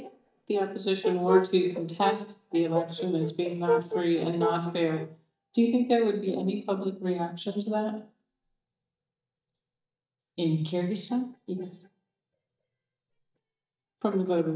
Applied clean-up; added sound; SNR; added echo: neural mask model DeepFilterNet 3.